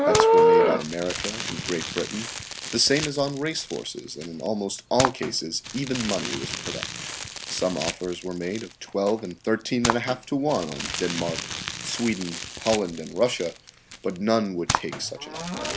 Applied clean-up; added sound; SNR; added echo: none; Crumpling, crinkling + Livestock, farm animals, working animals; 0 dB; none.